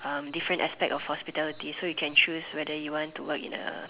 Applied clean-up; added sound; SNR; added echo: none; none; none; none.